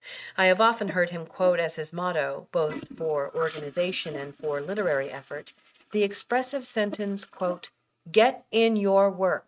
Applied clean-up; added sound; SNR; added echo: neural mask model RNNoise.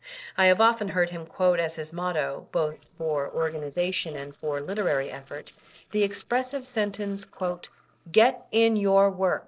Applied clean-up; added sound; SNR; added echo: neural separator model SepFormer DNS4.